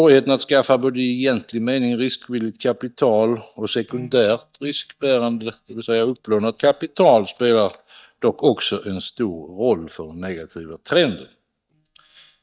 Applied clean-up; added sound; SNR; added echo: neural mask model DeepFilterNet 3.